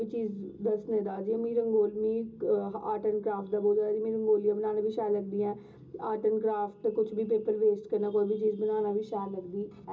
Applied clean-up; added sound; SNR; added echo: none; none; none; reverberation time 0.2 s.